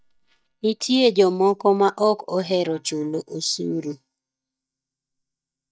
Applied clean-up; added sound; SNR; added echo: neural mask model DeepFilterNet 3.